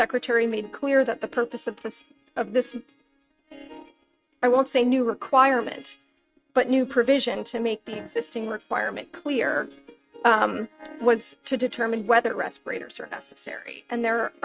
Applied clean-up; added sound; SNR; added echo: neural mask model RNNoise.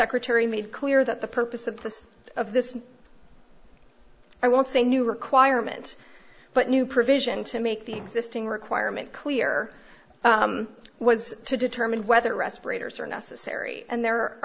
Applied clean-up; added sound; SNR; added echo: none; none; none; none.